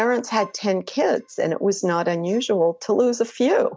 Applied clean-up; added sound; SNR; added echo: neural mask model DeepFilterNet 3.